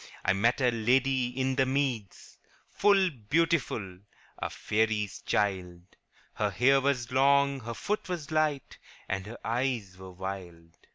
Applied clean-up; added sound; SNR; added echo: none; none; none; none.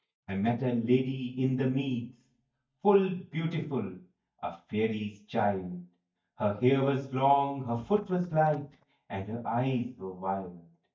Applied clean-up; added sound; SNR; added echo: neural mask model DeepFilterNet 3.